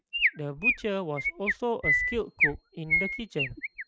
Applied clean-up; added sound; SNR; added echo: neural mask model RNNoise.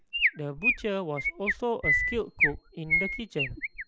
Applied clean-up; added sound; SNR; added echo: none; Chirp, tweet; -5 dB; none.